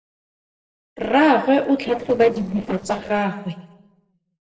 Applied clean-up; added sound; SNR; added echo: neural separator model SepFormer DNS4.